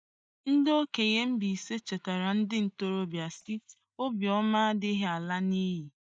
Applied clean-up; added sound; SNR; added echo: neural mask model DeepFilterNet 3.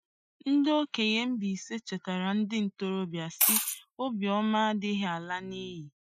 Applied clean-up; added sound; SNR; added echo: classical method Wiener filter.